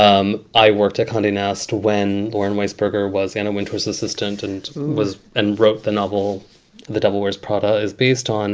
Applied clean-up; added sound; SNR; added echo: none; none; none; none.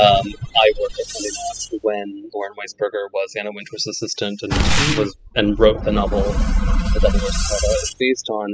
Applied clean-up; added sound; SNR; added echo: classical method spectral subtraction.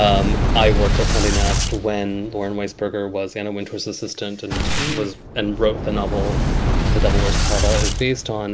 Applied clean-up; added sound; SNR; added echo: none; Boom; -2 dB; none.